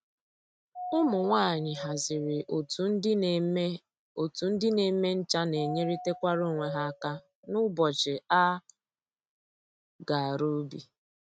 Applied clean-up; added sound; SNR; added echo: neural mask model RNNoise.